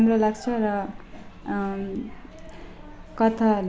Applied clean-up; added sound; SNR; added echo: none; none; none; none.